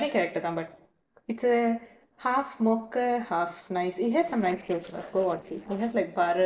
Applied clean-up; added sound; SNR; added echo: neural separator model SepFormer DNS4.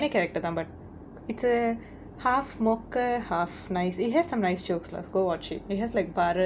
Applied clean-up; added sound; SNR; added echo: none; none; none; none.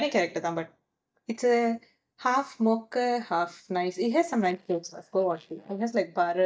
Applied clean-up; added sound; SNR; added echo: neural mask model DeepFilterNet 3.